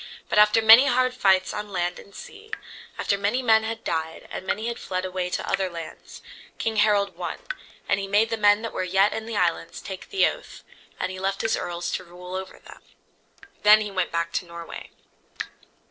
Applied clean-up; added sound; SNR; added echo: neural separator model SepFormer DNS4.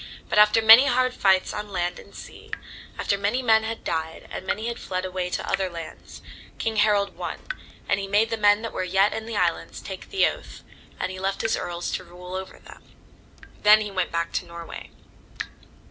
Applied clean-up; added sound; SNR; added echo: none; Drip / Water tap, faucet; 15 dB; none.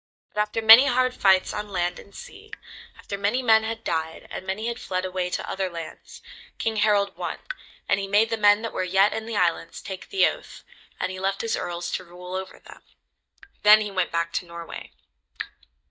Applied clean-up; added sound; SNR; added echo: neural mask model DeepFilterNet 3.